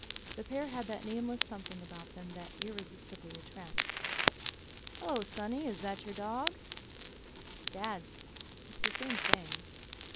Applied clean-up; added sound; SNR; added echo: none; Crackle; -3 dB; none.